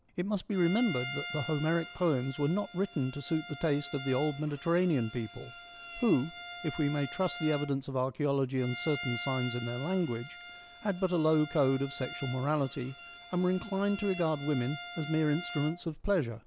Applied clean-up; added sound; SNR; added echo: none; Bowed string instrument; 13 dB; none.